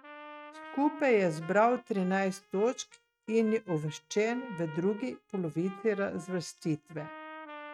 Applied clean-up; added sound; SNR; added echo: neural mask model RNNoise.